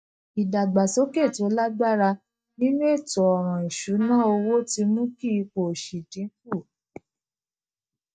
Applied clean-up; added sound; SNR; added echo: neural mask model DeepFilterNet 3.